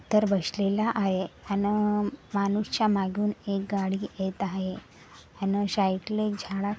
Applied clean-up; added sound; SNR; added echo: none; none; none; none.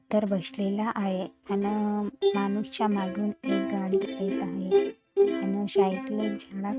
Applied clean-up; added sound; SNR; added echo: neural mask model RNNoise.